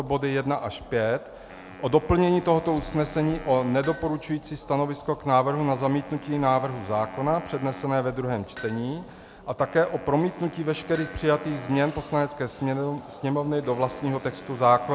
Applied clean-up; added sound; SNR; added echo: none; Hammer + Wind instrument, woodwind instrument; 19 dB; none.